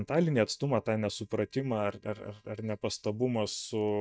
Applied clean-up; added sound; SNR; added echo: neural mask model DeepFilterNet 3.